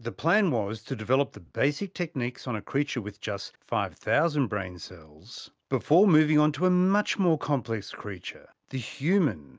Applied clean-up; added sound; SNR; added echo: none; none; none; none.